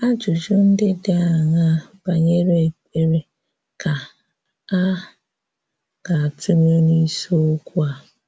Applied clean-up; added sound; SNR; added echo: none; none; none; none.